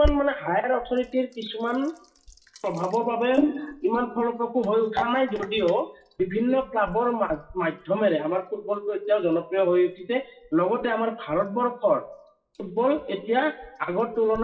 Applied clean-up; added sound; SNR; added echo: classical method WPE with log-MMSE.